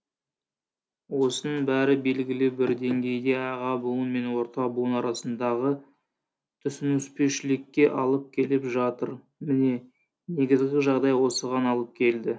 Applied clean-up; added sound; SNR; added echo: none; none; none; none.